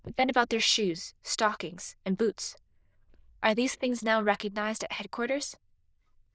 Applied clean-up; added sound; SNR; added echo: neural diffusion model UNIVERSE++.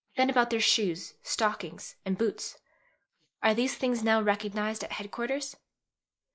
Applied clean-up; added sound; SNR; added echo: neural mask model Resemble Enhance denoiser.